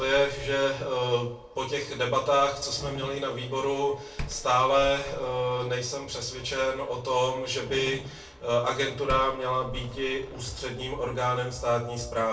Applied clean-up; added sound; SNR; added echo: none; Slam; 16 dB; reverberation time 0.3 s.